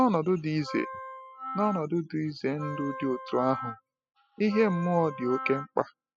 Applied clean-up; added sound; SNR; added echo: classical method spectral subtraction.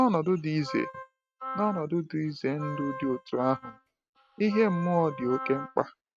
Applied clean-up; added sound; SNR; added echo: neural mask model RNNoise.